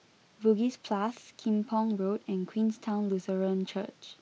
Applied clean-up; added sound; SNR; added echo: none; none; none; none.